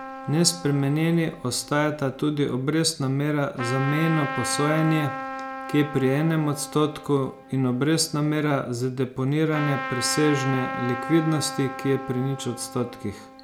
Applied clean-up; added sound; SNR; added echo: none; Trumpet; 10 dB; none.